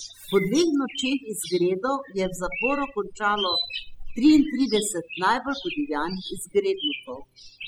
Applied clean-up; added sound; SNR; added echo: classical method spectral subtraction.